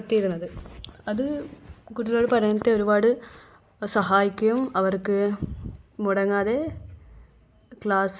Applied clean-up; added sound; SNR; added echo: none; none; none; none.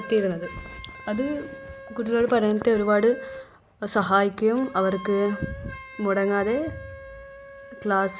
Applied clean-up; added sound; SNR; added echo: none; Wind instrument, woodwind instrument; 16 dB; none.